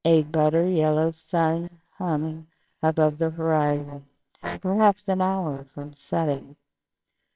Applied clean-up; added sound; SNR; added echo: neural separator model SepFormer WHAMR!.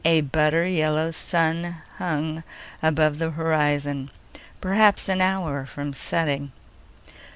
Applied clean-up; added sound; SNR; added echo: none; none; none; none.